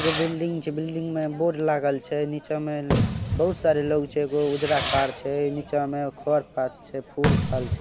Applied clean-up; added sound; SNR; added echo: none; Fireworks; 4 dB; none.